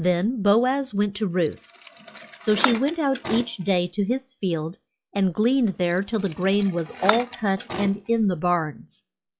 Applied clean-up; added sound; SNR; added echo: classical method log-MMSE.